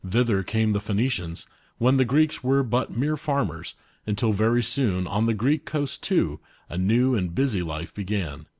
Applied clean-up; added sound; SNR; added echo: none; none; none; none.